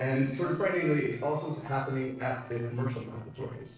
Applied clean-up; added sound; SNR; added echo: neural separator model SepFormer DNS4.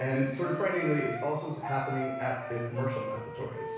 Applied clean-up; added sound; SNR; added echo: none; Wind instrument, woodwind instrument; 6 dB; reverberation time 1.1 s.